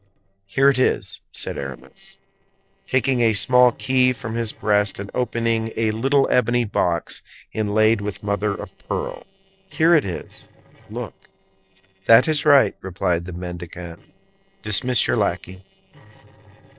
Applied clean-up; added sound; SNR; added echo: neural separator model SepFormer DNS4.